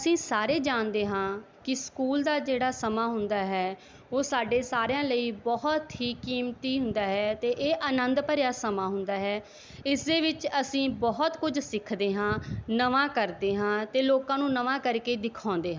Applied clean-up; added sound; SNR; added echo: none; none; none; none.